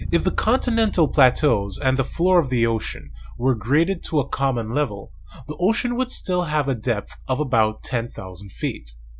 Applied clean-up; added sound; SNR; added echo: none; Bass guitar; 11 dB; none.